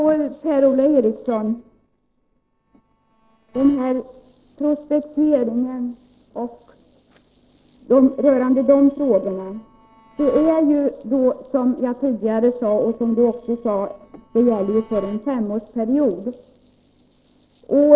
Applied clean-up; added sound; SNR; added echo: neural separator model SepFormer DNS4.